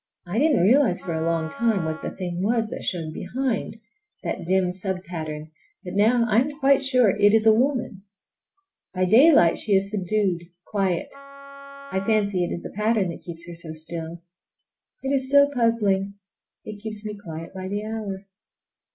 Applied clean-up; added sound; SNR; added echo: none; Wind instrument, woodwind instrument; 18 dB; none.